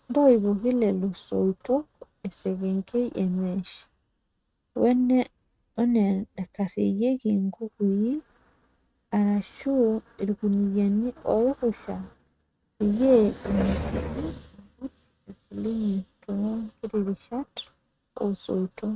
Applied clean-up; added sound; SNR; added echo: neural mask model RNNoise.